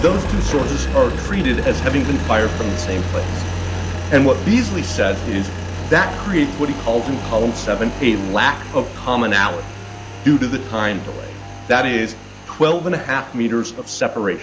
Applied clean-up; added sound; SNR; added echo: none; Engine; 6 dB; none.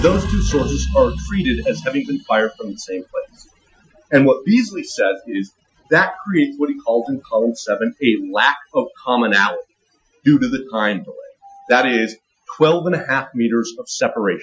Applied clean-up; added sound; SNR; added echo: classical method Wiener filter.